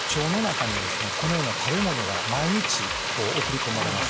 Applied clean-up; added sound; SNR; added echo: none; Frying (food); 0 dB; none.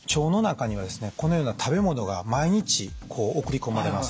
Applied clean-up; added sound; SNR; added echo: none; none; none; none.